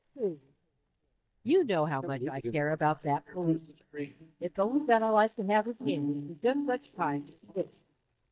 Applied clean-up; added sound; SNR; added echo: neural mask model DeepFilterNet 3.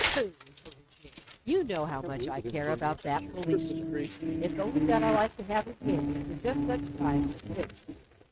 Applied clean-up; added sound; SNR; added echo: neural mask model RNNoise.